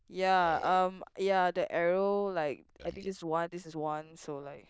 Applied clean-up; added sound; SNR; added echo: neural diffusion model UNIVERSE++.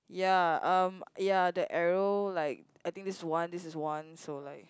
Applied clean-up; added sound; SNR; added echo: none; none; none; none.